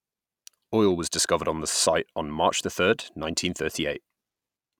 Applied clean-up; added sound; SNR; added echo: none; none; none; none.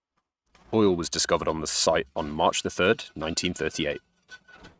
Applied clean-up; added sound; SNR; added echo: neural mask model RNNoise.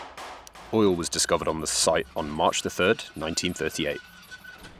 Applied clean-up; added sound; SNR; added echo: none; Vehicle + Clapping; 19 dB; none.